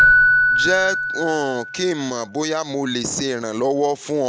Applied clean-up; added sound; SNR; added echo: none; Keyboard (musical); -2 dB; none.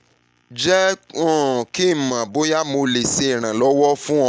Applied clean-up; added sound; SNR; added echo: none; none; none; none.